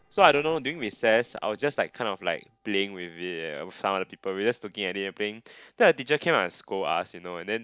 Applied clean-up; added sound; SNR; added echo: neural separator model SepFormer DNS4.